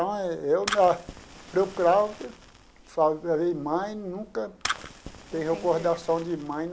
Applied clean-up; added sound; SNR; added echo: none; Fire; 13 dB; none.